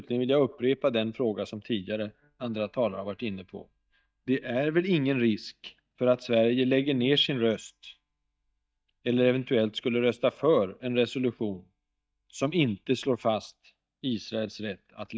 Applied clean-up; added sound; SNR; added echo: neural mask model DeepFilterNet 3.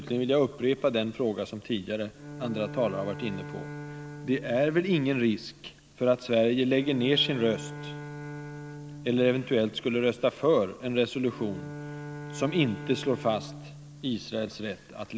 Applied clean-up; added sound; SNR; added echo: none; Bowed string instrument; 14 dB; none.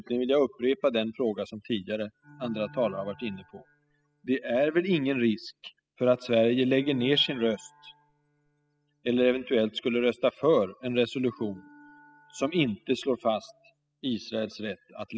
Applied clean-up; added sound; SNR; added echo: classical method spectral subtraction.